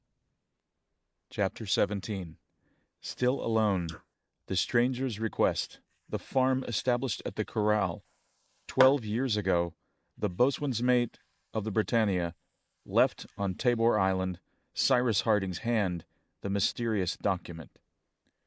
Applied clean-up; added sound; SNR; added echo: neural mask model Resemble Enhance denoiser.